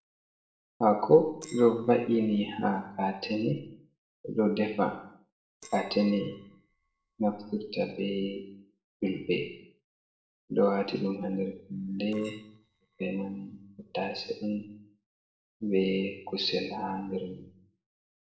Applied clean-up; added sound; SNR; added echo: neural separator model SepFormer DNS4.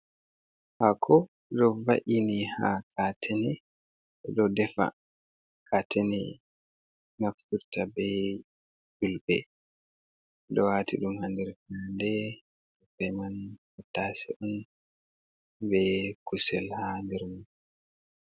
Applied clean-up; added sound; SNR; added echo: none; none; none; none.